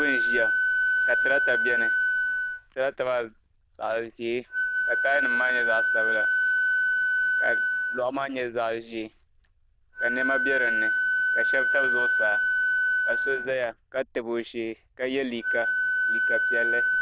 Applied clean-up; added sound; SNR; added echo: neural diffusion model UNIVERSE++.